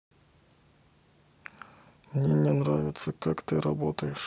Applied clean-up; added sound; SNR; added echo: none; none; none; none.